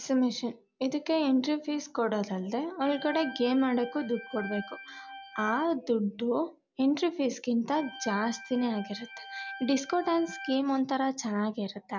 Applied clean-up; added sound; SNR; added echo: none; Organ; 13 dB; none.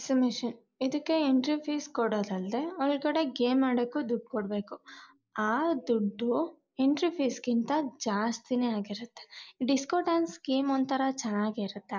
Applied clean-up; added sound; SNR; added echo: neural mask model Resemble Enhance denoiser.